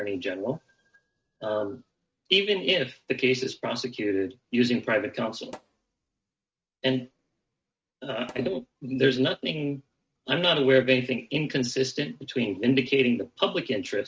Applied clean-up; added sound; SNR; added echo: neural mask model RNNoise.